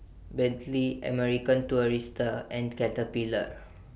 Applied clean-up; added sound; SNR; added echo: none; none; none; none.